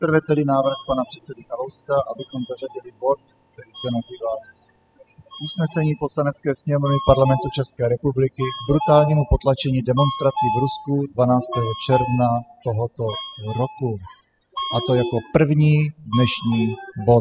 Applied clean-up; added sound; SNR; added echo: classical method spectral subtraction.